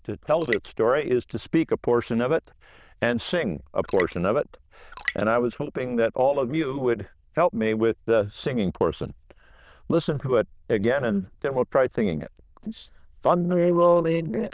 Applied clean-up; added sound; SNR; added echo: neural diffusion model UNIVERSE++.